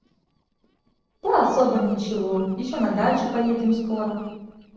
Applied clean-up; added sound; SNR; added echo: neural separator model SepFormer DNS4.